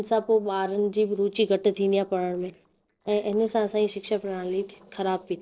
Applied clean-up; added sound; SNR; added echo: neural separator model SepFormer DNS4.